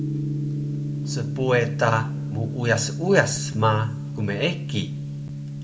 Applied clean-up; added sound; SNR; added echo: none; Gong; 3 dB; reverberation time 0.6 s.